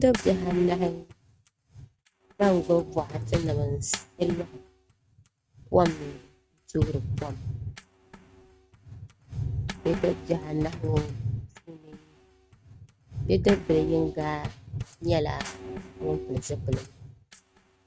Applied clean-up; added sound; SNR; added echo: neural mask model RNNoise.